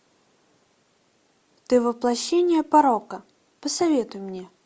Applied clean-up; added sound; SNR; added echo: none; none; none; none.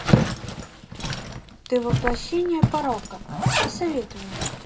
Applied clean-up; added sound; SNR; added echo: none; Zipper (clothing); -3 dB; reverberation time 0.2 s.